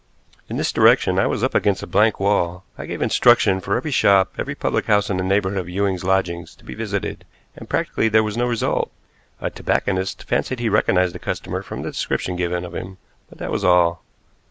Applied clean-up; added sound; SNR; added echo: none; none; none; none.